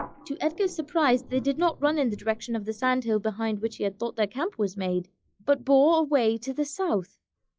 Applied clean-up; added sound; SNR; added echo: classical method log-MMSE.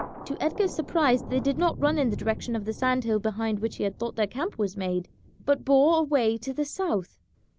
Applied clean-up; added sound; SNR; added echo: none; Thunder; 15 dB; none.